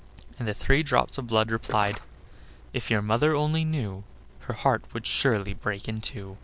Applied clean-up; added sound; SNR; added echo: none; Splash, splatter; 15 dB; none.